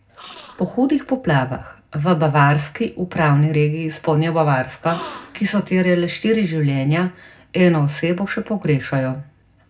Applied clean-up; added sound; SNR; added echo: neural separator model SepFormer DNS4.